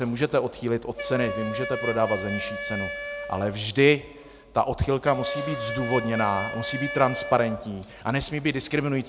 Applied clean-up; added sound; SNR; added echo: none; Wind instrument, woodwind instrument; 8 dB; none.